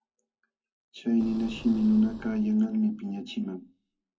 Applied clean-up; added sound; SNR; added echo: none; Boom; 19 dB; reverberation time 0.3 s.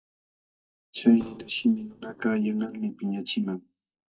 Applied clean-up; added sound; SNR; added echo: neural mask model DeepFilterNet 3.